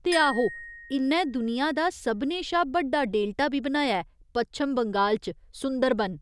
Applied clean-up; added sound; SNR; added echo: none; Glockenspiel; 15 dB; none.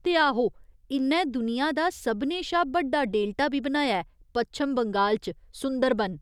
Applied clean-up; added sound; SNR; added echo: none; none; none; none.